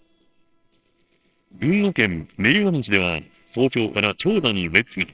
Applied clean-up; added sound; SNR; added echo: neural separator model SepFormer WHAMR!.